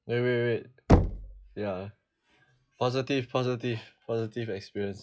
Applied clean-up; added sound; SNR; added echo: classical method log-MMSE.